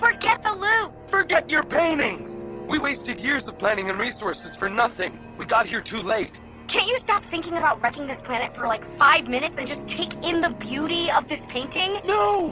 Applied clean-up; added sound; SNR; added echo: none; none; none; none.